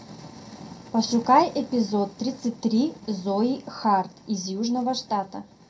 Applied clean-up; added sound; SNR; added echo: none; none; none; reverberation time 0.2 s.